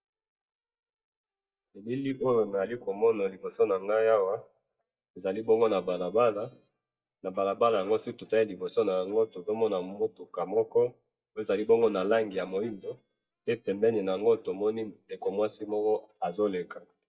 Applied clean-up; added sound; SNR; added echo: neural mask model DeepFilterNet 3.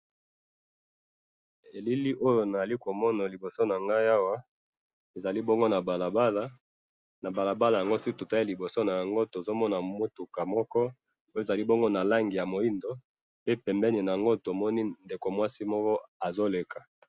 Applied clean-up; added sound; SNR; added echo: none; none; none; none.